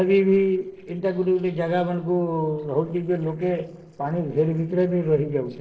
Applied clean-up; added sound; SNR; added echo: neural separator model SepFormer DNS4.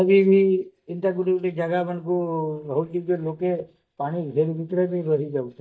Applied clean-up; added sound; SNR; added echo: neural mask model DeepFilterNet 3.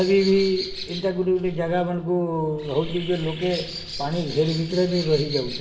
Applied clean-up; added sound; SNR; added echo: none; Bird; 11 dB; reverberation time 2.1 s.